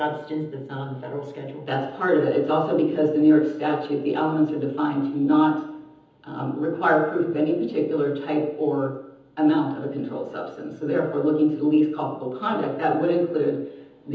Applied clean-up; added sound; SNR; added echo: none; none; none; reverberation time 1.3 s.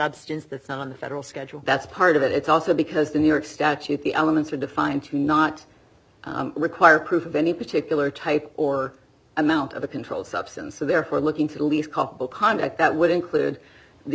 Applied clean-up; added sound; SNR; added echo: none; none; none; none.